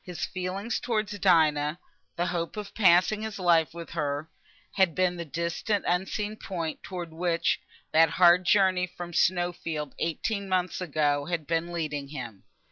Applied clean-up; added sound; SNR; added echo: none; none; none; none.